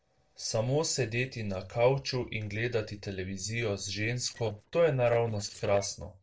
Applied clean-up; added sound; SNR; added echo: neural separator model SepFormer DNS4.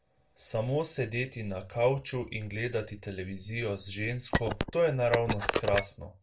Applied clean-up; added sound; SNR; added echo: none; Telephone; 0 dB; reverberation time 0.2 s.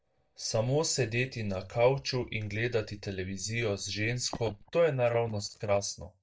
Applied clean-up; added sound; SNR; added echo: neural mask model DeepFilterNet 3.